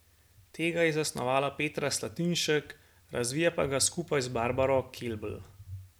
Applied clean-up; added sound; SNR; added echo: none; none; none; none.